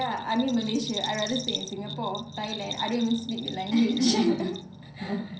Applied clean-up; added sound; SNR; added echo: none; Bell; 10 dB; reverberation time 0.6 s.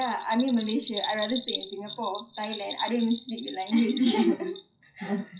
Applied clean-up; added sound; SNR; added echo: classical method WPE with log-MMSE.